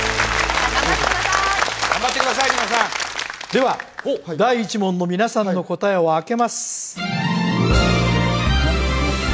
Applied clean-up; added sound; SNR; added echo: none; none; none; none.